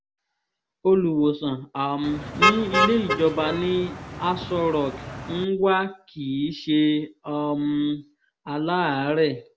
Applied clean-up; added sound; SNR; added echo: none; Motor vehicle (road); 2 dB; none.